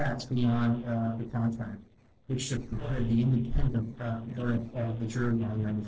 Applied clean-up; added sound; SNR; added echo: neural separator model SepFormer DNS4.